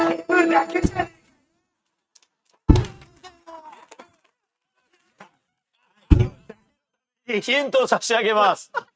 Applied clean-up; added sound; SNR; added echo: neural mask model RNNoise.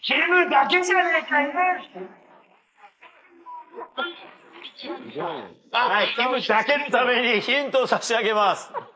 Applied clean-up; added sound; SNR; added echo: neural mask model Resemble Enhance denoiser.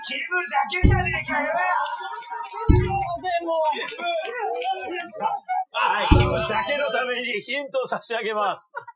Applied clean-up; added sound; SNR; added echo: classical method Wiener filter.